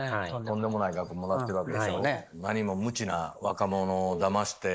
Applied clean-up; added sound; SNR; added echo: neural mask model Resemble Enhance denoiser.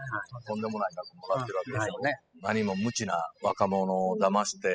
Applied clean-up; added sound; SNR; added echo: classical method spectral subtraction.